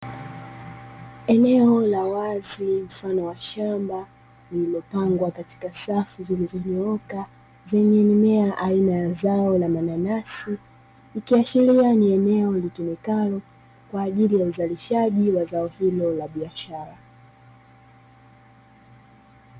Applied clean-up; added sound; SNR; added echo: none; none; none; none.